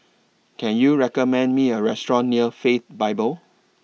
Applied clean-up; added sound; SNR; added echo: none; none; none; none.